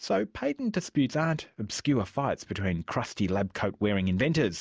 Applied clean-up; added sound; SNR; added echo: none; none; none; none.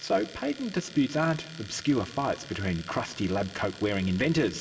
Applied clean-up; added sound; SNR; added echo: none; Domestic sounds, home sounds; 18 dB; reverberation time 1.1 s.